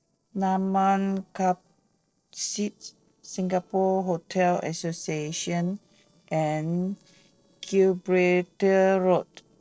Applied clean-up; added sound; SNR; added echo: neural separator model SepFormer DNS4.